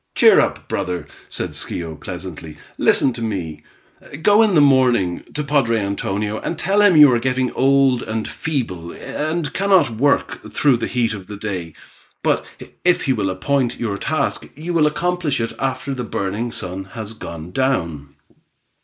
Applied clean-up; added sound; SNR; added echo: neural mask model Resemble Enhance denoiser.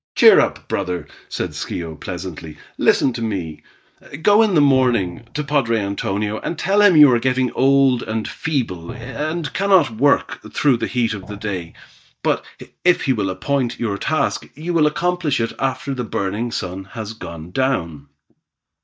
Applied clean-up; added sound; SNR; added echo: neural mask model DeepFilterNet 3.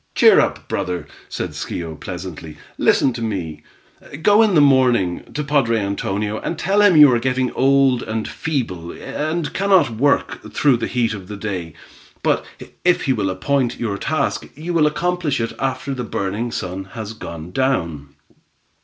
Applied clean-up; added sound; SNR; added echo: none; none; none; none.